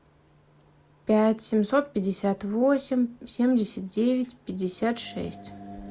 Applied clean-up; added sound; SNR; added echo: none; none; none; none.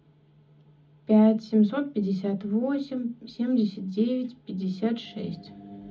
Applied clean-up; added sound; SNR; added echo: none; none; none; reverberation time 0.4 s.